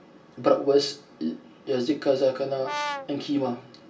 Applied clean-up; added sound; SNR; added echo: none; Brass instrument; 7 dB; reverberation time 0.2 s.